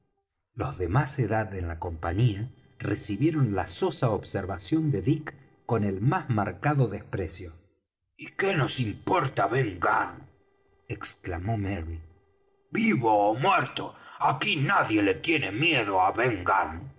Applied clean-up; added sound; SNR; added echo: neural separator model SepFormer DNS4.